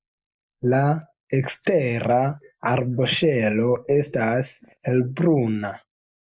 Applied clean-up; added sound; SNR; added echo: neural mask model Resemble Enhance denoiser.